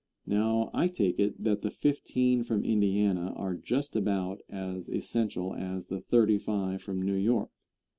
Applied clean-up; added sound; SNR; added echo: none; none; none; none.